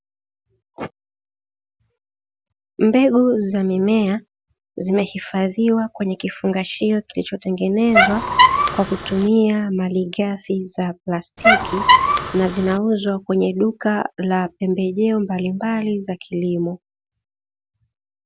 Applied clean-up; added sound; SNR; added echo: none; Squeak; -4 dB; none.